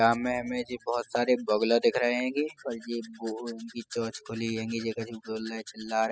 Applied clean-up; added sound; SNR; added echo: classical method spectral subtraction.